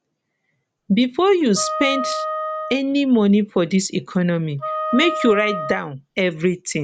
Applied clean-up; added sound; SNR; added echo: none; Wind instrument, woodwind instrument; 8 dB; none.